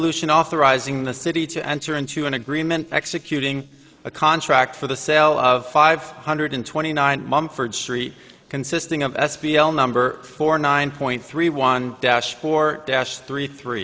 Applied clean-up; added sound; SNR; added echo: neural separator model SepFormer DNS4.